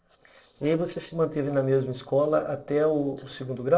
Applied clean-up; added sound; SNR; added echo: neural separator model SepFormer DNS4.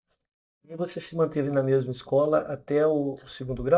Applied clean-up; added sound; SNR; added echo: neural mask model DeepFilterNet 3.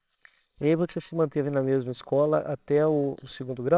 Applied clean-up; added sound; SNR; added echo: neural separator model SepFormer WHAMR!.